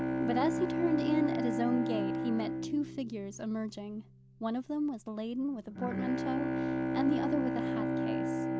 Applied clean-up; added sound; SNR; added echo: none; Bowed string instrument; 0 dB; none.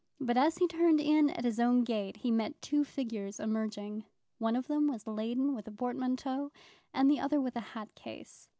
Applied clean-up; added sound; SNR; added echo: none; none; none; none.